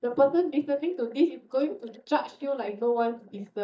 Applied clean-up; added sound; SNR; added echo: neural mask model DeepFilterNet 3.